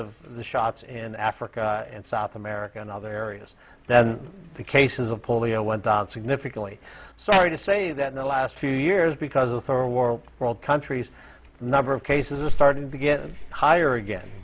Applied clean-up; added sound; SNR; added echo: none; Clock; 10 dB; none.